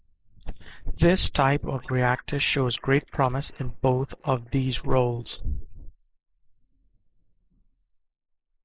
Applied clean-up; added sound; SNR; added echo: neural mask model Resemble Enhance denoiser.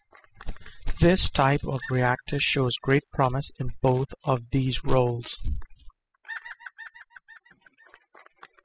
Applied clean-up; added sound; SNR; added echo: classical method spectral subtraction.